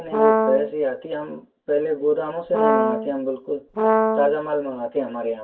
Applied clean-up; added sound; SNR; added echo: none; Brass instrument; -2 dB; reverberation time 0.1 s.